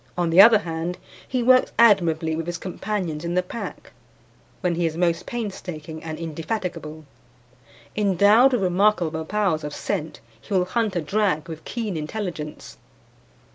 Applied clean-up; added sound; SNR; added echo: none; none; none; none.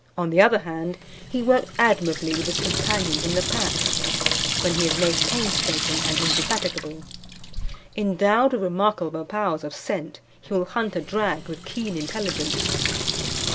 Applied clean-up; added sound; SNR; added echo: none; Sink (filling or washing) / Water tap, faucet; 2 dB; none.